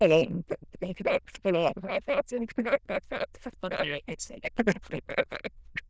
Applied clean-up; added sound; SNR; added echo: neural diffusion model UNIVERSE++.